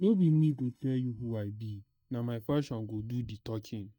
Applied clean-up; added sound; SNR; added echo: neural mask model DeepFilterNet 3.